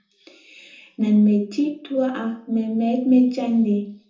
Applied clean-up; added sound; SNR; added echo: none; none; none; reverberation time 0.6 s.